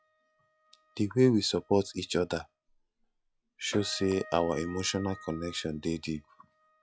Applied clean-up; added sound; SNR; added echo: classical method log-MMSE.